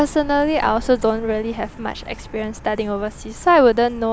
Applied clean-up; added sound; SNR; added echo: none; Truck; 15 dB; none.